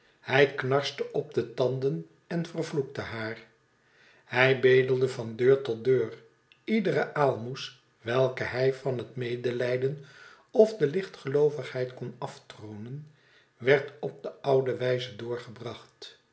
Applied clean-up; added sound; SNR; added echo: none; none; none; none.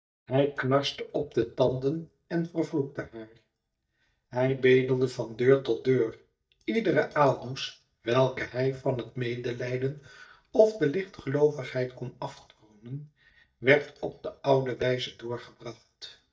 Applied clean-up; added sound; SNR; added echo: neural mask model DeepFilterNet 3.